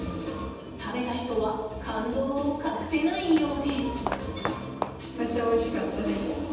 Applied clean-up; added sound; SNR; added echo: none; Walk, footsteps; 9 dB; reverberation time 1.1 s.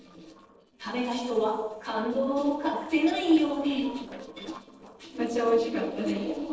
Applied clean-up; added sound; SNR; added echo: neural separator model SepFormer DNS4.